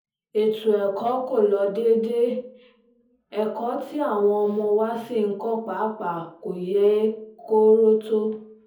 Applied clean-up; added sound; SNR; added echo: none; none; none; reverberation time 0.6 s.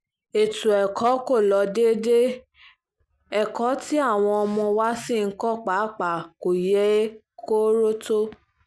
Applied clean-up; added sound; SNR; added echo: none; none; none; none.